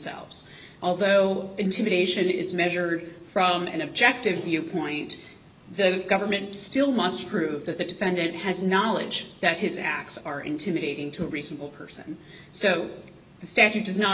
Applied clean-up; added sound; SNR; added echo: none; none; none; none.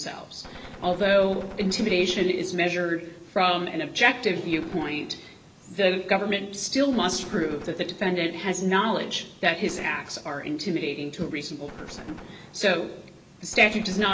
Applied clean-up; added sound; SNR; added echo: none; Gunshot, gunfire; 20 dB; none.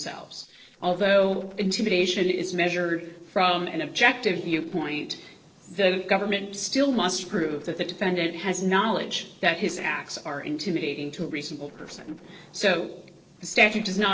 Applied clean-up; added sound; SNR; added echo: neural separator model SepFormer DNS4.